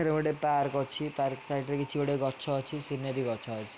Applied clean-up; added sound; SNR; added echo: none; none; none; none.